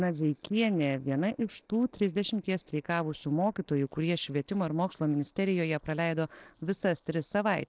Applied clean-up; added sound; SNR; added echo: neural separator model SepFormer DNS4.